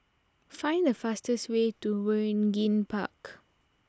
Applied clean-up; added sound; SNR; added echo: none; none; none; none.